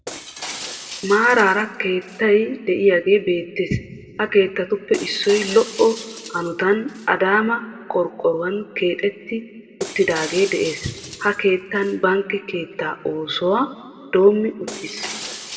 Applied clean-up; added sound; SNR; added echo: none; Shatter; 17 dB; reverberation time 1.7 s.